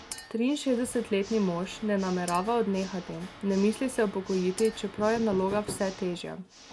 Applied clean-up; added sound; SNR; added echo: none; Chink, clink + Water / Mechanisms; 16 dB; none.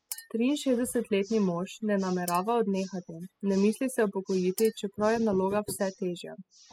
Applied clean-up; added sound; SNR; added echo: classical method spectral subtraction.